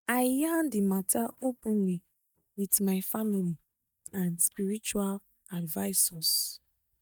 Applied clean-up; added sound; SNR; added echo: neural mask model DeepFilterNet 3.